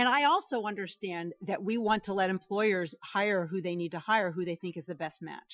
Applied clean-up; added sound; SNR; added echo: classical method Wiener filter.